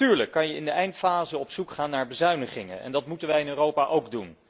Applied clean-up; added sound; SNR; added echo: none; none; none; none.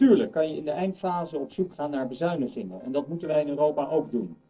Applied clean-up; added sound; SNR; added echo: neural separator model SepFormer DNS4.